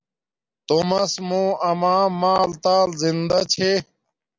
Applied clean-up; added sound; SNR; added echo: none; none; none; none.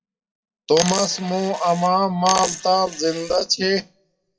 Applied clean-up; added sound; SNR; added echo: classical method WPE with log-MMSE.